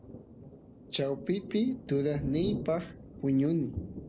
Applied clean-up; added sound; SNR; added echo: none; Thunder; 10 dB; none.